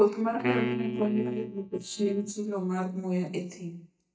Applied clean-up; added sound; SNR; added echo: neural mask model DeepFilterNet 3.